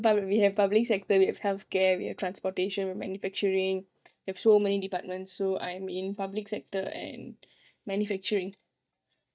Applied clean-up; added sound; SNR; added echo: neural mask model DeepFilterNet 3.